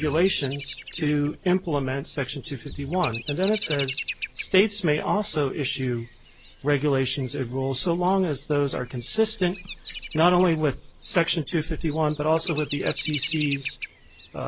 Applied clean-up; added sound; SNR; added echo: none; Bird vocalization, bird call, bird song; 14 dB; none.